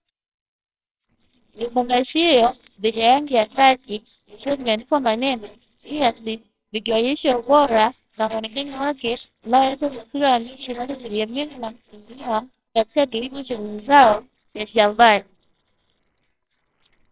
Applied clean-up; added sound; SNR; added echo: neural separator model SepFormer WHAMR!.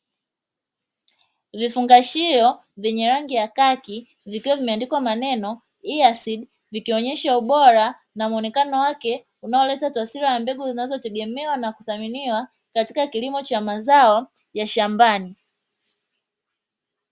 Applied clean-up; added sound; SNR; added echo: none; none; none; none.